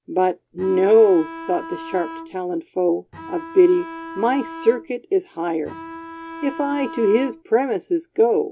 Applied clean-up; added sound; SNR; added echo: none; Bowed string instrument; 13 dB; none.